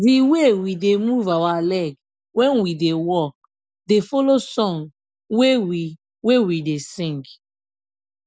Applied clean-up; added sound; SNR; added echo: none; none; none; none.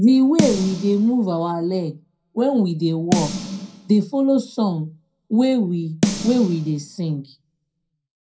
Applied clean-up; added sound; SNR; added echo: none; Snare drum; 7 dB; reverberation time 0.2 s.